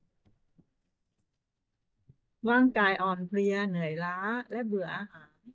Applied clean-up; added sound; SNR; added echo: neural mask model DeepFilterNet 3.